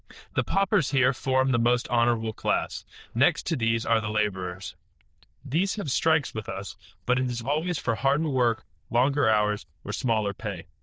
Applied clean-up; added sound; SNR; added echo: neural diffusion model UNIVERSE++.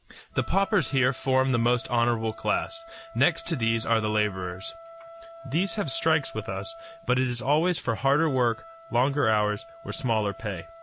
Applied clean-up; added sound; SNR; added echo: none; Wind instrument, woodwind instrument; 19 dB; none.